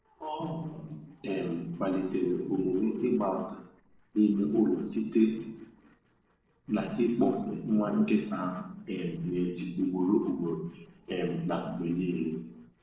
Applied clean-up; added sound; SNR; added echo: neural separator model SepFormer DNS4.